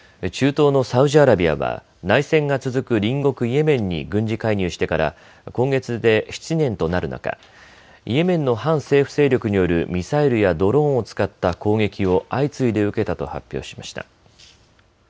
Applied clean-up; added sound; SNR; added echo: none; none; none; none.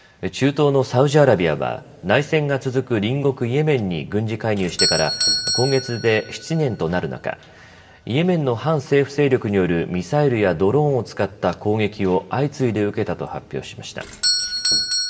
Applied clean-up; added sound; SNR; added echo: none; Doorbell; 9 dB; reverberation time 1.7 s.